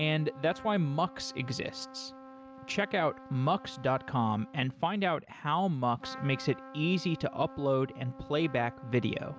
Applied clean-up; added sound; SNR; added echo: none; Trumpet; 17 dB; none.